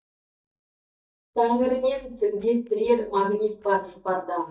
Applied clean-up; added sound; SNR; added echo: neural mask model DeepFilterNet 3.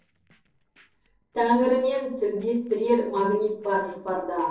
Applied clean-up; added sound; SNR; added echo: neural separator model SepFormer DNS4.